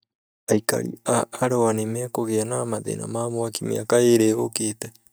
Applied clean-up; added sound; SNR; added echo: neural mask model DeepFilterNet 3.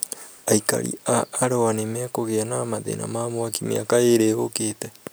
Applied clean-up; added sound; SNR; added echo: none; none; none; none.